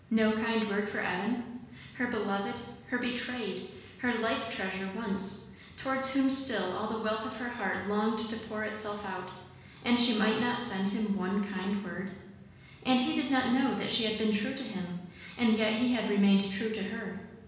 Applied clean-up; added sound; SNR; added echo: none; none; none; reverberation time 1.1 s.